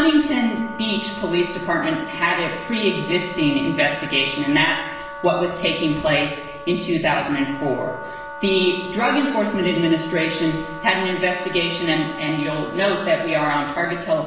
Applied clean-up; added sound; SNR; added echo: none; Wind instrument, woodwind instrument; 13 dB; reverberation time 0.9 s.